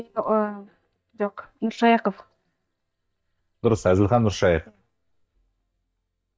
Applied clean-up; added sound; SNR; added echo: neural mask model DeepFilterNet 3.